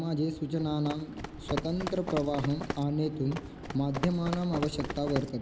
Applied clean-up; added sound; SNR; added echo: none; Run; 8 dB; none.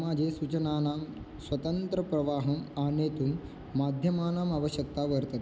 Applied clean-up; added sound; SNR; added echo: none; none; none; none.